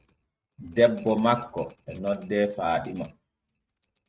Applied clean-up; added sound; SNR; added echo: neural mask model RNNoise.